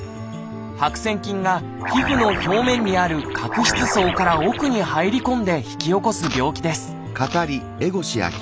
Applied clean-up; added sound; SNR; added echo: none; Wind instrument, woodwind instrument; 15 dB; none.